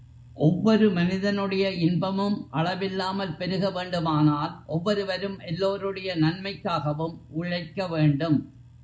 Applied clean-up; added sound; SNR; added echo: none; none; none; none.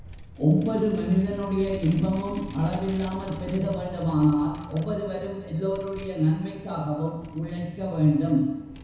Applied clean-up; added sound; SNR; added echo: none; Vehicle; 16 dB; reverberation time 1.0 s.